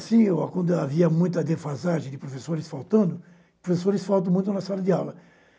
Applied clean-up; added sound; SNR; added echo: none; none; none; none.